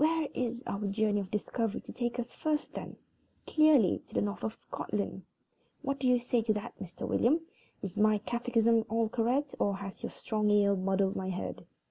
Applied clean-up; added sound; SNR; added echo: neural mask model Resemble Enhance denoiser.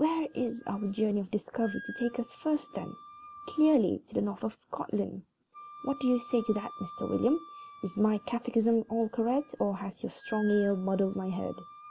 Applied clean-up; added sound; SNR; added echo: none; Wind instrument, woodwind instrument; 19 dB; none.